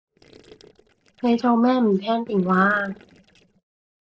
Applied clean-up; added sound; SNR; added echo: neural separator model SepFormer DNS4.